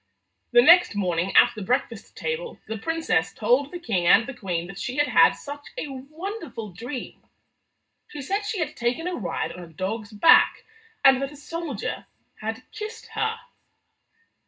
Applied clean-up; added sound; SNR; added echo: none; none; none; reverberation time 0.2 s.